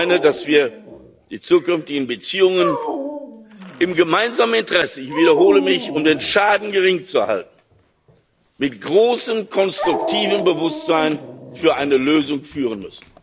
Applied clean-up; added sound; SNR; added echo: none; Dog; 10 dB; none.